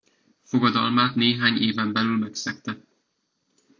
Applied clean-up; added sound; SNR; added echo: none; none; none; none.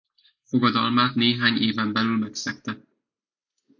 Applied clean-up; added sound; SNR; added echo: neural mask model Resemble Enhance denoiser.